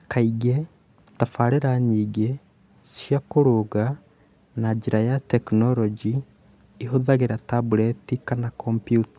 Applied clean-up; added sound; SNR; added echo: none; none; none; none.